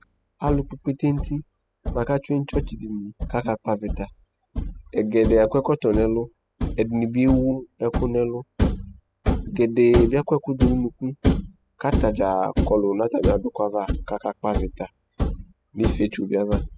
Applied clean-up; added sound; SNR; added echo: classical method spectral subtraction.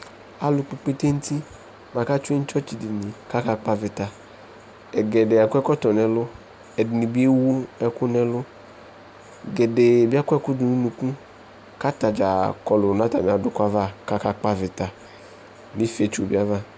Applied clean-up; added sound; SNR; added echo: none; none; none; none.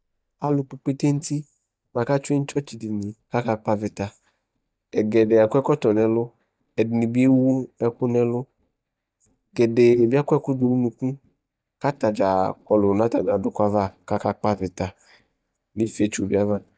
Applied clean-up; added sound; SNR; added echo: neural mask model DeepFilterNet 3.